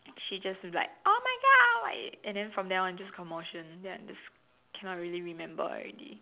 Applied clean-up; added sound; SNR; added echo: none; none; none; none.